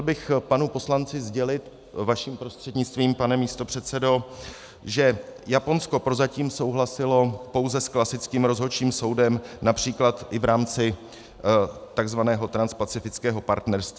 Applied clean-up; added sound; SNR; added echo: none; none; none; none.